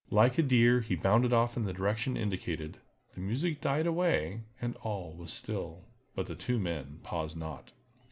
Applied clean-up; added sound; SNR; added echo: none; none; none; none.